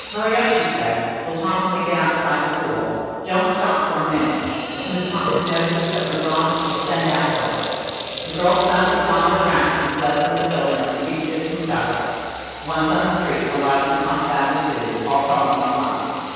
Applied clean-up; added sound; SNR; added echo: none; Sink (filling or washing) / Water tap, faucet; 12 dB; reverberation time 2.2 s.